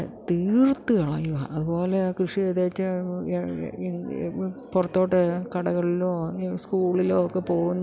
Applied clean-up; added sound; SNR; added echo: none; none; none; none.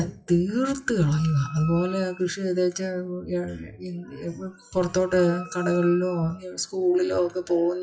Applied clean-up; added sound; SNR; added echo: classical method WPE with log-MMSE.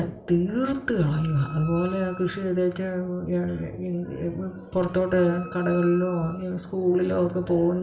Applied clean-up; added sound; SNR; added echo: none; Wind instrument, woodwind instrument; 20 dB; reverberation time 0.4 s.